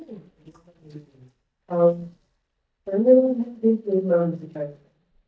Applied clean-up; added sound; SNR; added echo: neural mask model DeepFilterNet 3.